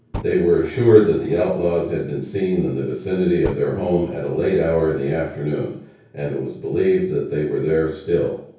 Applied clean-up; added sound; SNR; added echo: none; Fire; 18 dB; reverberation time 0.6 s.